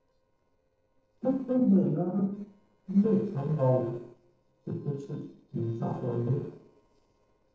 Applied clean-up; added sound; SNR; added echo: neural separator model SepFormer DNS4.